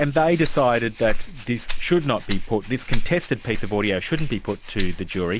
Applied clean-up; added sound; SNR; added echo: neural mask model Resemble Enhance denoiser.